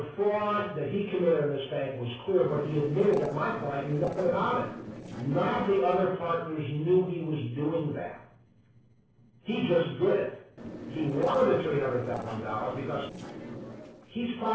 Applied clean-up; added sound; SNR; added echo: neural separator model SepFormer DNS4.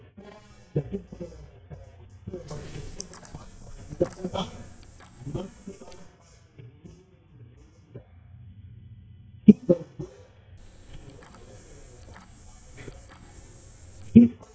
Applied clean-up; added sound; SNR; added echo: neural mask model DeepFilterNet 3.